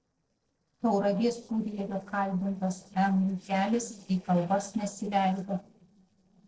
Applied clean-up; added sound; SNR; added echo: neural separator model SepFormer DNS4.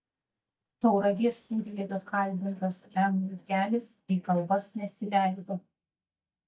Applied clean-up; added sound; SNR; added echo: neural mask model DeepFilterNet 3.